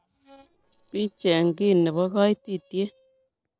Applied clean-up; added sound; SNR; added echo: neural separator model SepFormer DNS4.